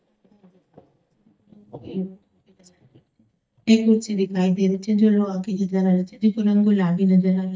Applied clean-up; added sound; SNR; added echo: neural mask model DeepFilterNet 3.